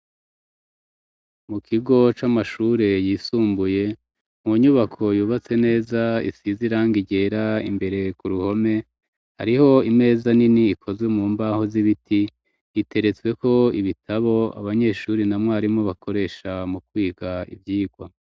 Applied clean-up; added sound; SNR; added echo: none; none; none; none.